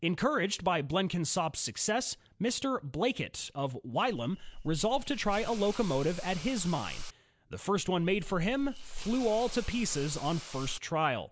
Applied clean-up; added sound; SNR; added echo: none; Hiss / Insect; 9 dB; none.